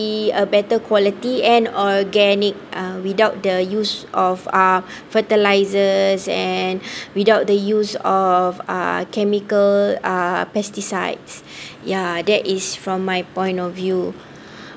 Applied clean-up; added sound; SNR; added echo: none; none; none; none.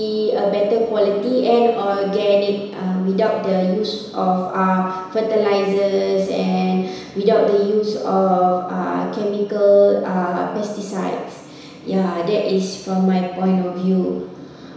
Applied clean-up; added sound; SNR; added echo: none; none; none; reverberation time 1.0 s.